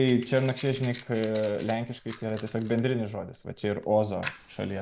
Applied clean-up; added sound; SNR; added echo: none; Fire; 17 dB; none.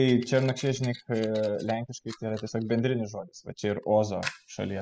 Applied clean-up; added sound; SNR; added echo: classical method spectral subtraction.